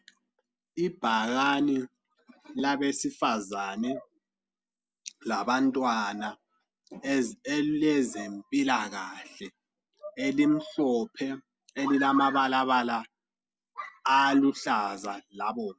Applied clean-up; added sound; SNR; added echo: none; none; none; none.